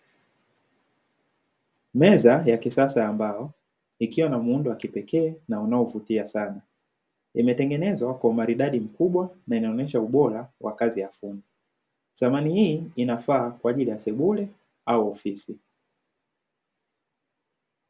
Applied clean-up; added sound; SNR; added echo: none; none; none; none.